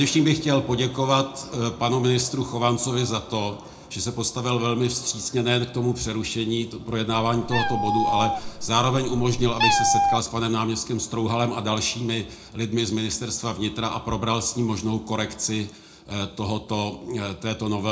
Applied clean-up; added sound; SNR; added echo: none; Meow; 0 dB; reverberation time 0.3 s.